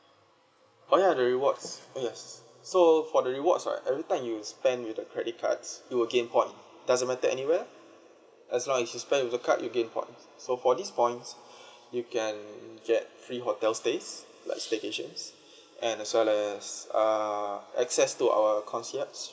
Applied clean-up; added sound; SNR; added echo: none; none; none; none.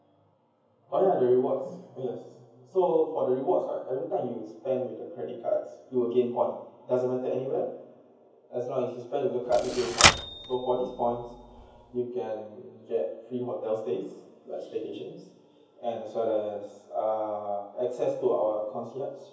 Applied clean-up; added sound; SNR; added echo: none; Typewriter; -2 dB; reverberation time 0.9 s.